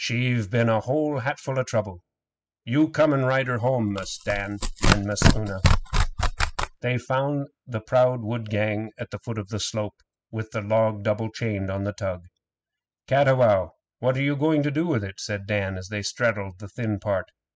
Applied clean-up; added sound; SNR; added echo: classical method spectral subtraction.